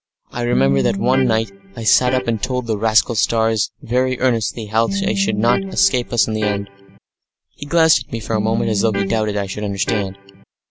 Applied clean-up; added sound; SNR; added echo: none; Electric guitar; 5 dB; none.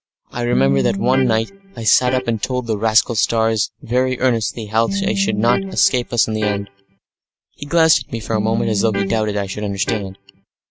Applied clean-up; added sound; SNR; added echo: neural mask model RNNoise.